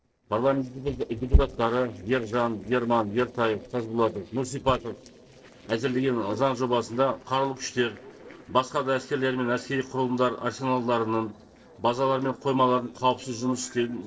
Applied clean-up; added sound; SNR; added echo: neural separator model SepFormer DNS4.